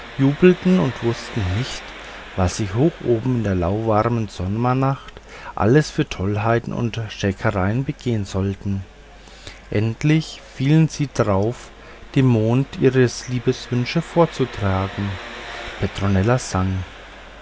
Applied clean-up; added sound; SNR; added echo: none; Engine; 19 dB; none.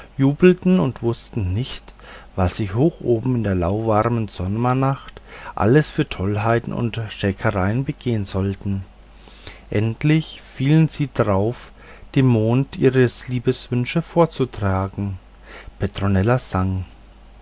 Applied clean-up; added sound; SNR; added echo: none; none; none; none.